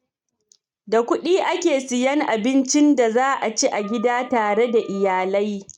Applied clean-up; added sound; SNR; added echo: neural mask model RNNoise.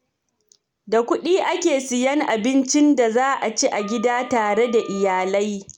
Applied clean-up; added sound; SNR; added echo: none; Wind instrument, woodwind instrument; 18 dB; none.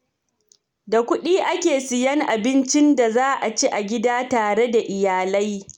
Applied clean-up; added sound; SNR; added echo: none; none; none; none.